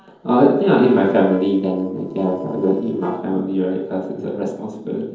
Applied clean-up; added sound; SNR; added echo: neural separator model SepFormer DNS4.